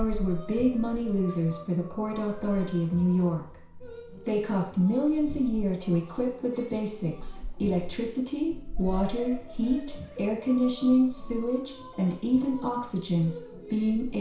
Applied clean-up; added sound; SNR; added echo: none; Meow / Purr; 11 dB; reverberation time 0.6 s.